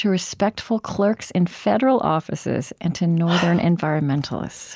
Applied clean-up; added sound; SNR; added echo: none; none; none; none.